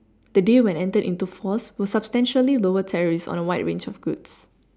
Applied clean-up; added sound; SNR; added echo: none; none; none; none.